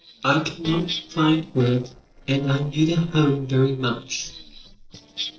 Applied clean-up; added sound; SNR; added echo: neural separator model SepFormer DNS4.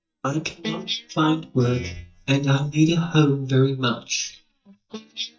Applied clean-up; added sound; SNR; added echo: neural mask model DeepFilterNet 3.